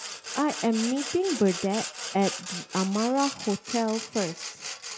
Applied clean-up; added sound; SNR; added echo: none; Sawing; 8 dB; none.